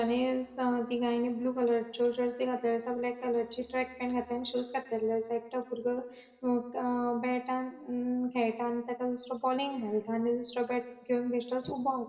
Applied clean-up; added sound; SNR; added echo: none; none; none; reverberation time 1.6 s.